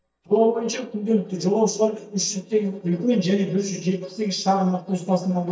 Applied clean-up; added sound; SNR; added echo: neural mask model DeepFilterNet 3.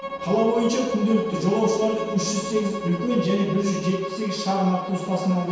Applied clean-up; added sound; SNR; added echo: none; Bowed string instrument; 10 dB; reverberation time 1.2 s.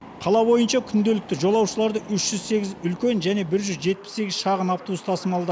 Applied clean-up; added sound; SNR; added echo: none; none; none; none.